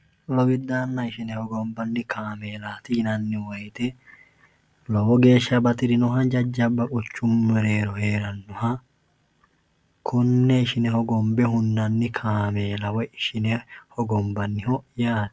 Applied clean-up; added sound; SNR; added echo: none; none; none; none.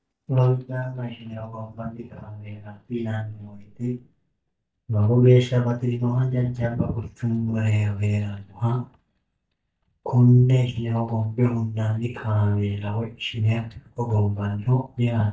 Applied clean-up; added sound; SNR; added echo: neural mask model DeepFilterNet 3.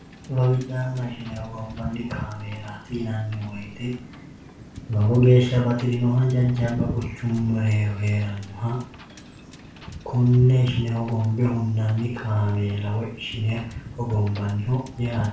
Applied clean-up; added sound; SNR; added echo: none; Wind / Boat, Water vehicle; 14 dB; reverberation time 0.4 s.